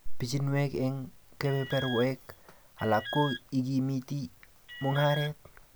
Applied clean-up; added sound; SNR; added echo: none; Alarm; 11 dB; none.